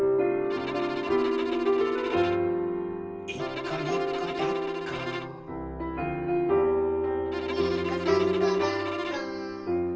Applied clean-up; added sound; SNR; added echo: none; Bowed string instrument; 10 dB; reverberation time 0.2 s.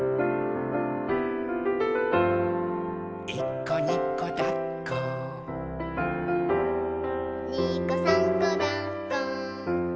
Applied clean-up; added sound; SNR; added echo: none; none; none; none.